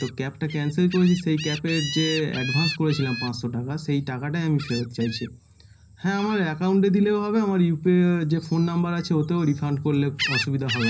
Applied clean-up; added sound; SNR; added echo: none; Gull, seagull; 12 dB; reverberation time 0.5 s.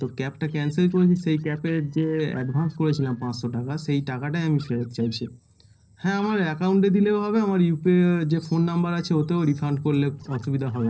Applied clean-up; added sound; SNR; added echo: neural separator model SepFormer DNS4.